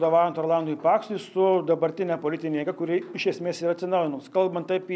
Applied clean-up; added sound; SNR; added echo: none; none; none; none.